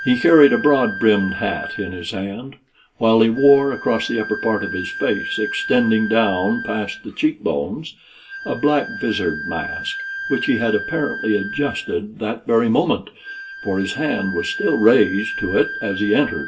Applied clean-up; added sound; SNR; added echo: none; Wind instrument, woodwind instrument; 10 dB; reverberation time 0.2 s.